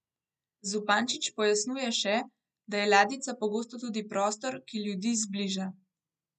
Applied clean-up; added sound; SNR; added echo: none; none; none; none.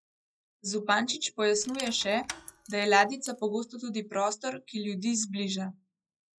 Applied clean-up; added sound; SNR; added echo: classical method log-MMSE.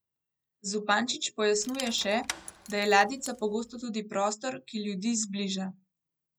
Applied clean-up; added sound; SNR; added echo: none; Rattle / Keys jangling; 14 dB; none.